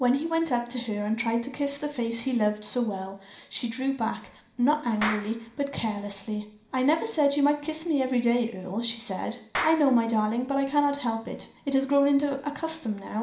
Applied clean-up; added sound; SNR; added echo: none; Clapping; 12 dB; reverberation time 0.5 s.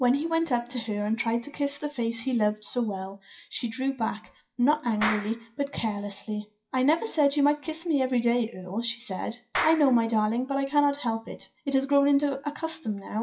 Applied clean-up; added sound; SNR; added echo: classical method WPE with log-MMSE.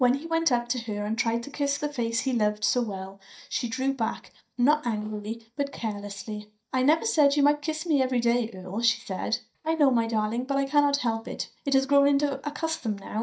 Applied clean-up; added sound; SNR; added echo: neural mask model DeepFilterNet 3.